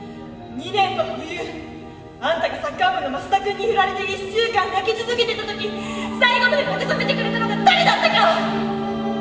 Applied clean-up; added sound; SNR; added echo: none; none; none; reverberation time 2.4 s.